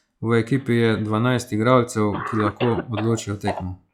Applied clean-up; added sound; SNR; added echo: classical method log-MMSE.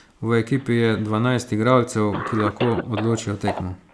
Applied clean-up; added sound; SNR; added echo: none; Cough; 12 dB; none.